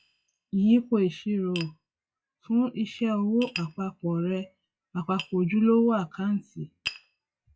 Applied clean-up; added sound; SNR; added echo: classical method log-MMSE.